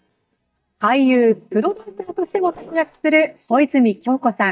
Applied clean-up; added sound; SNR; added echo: neural mask model DeepFilterNet 3.